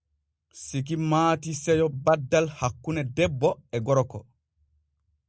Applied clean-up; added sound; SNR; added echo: none; none; none; none.